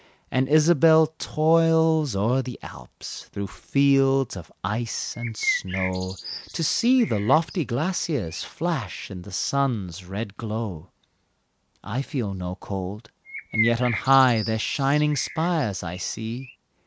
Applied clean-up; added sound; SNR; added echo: none; Bird; 10 dB; none.